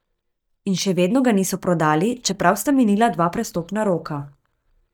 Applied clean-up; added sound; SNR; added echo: neural mask model DeepFilterNet 3.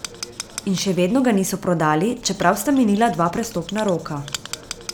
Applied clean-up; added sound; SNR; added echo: none; Writing; 16 dB; none.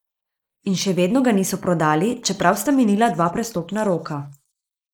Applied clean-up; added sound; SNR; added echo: neural mask model Resemble Enhance denoiser.